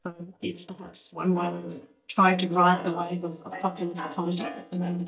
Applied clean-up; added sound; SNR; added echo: neural mask model DeepFilterNet 3.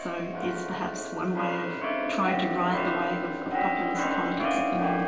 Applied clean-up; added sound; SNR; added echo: none; Keyboard (musical); -3 dB; reverberation time 0.8 s.